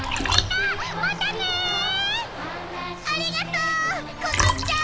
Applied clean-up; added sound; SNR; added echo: none; Liquid; 3 dB; none.